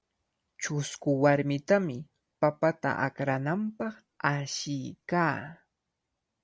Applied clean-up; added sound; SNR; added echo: none; none; none; none.